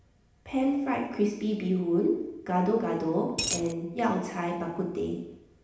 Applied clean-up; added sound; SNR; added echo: none; Coin (dropping); 2 dB; reverberation time 0.8 s.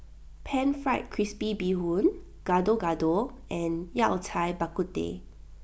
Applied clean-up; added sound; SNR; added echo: none; none; none; none.